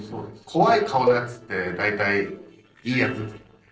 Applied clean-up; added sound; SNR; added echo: neural separator model SepFormer DNS4.